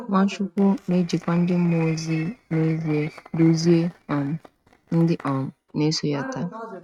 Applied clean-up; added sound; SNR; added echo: neural mask model RNNoise.